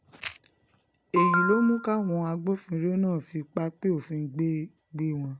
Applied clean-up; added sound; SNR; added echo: none; none; none; none.